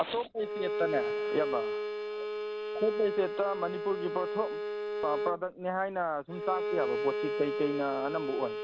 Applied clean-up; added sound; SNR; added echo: none; Bowed string instrument; 1 dB; none.